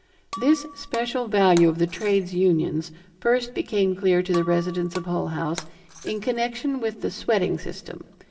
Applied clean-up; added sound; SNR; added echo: none; Shatter; 19 dB; reverberation time 1.1 s.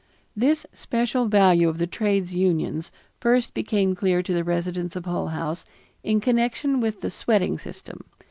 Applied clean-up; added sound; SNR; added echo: none; none; none; none.